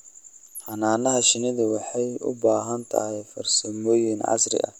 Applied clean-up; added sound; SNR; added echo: none; none; none; none.